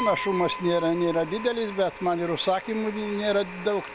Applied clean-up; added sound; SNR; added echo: none; Piano; 12 dB; none.